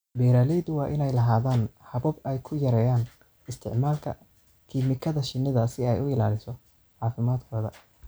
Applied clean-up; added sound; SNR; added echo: none; none; none; none.